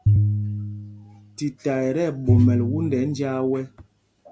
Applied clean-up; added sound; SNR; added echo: none; Piano; -1 dB; none.